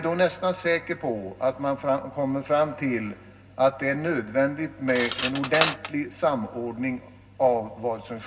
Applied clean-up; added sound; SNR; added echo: none; Cutlery, silverware; 7 dB; reverberation time 0.4 s.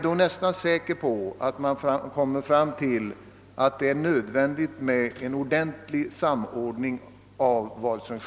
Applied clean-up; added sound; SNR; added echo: none; none; none; none.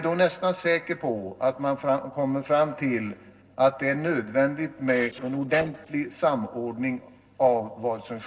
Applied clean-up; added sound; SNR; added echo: neural separator model SepFormer DNS4.